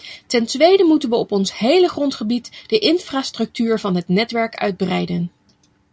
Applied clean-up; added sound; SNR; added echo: none; none; none; none.